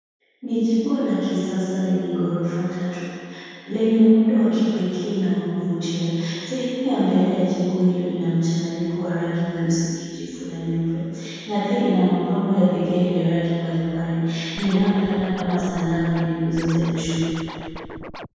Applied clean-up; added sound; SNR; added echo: none; Scratching (performance technique); 14 dB; reverberation time 2.2 s.